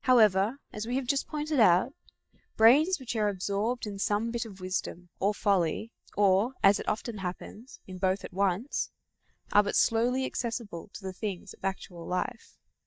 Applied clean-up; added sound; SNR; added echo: neural mask model DeepFilterNet 3.